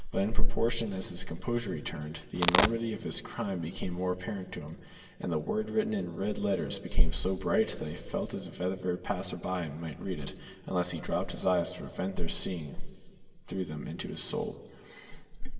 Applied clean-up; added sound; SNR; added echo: none; Domestic sounds, home sounds; -3 dB; reverberation time 1.8 s.